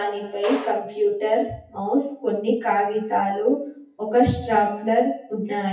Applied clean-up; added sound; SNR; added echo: classical method WPE with log-MMSE.